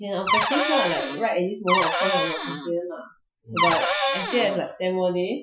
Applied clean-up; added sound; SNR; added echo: classical method Wiener filter.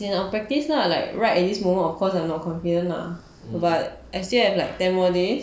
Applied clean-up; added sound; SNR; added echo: none; none; none; none.